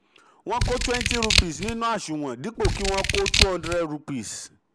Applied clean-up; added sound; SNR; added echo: none; Scissors; -4 dB; none.